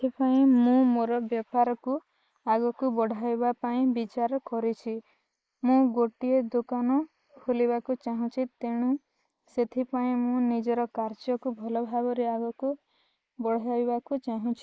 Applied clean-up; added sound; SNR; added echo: neural mask model Resemble Enhance denoiser.